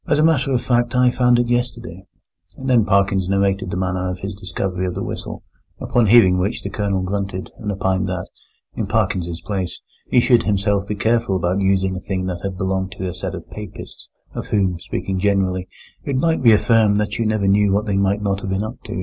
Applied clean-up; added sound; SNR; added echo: none; none; none; none.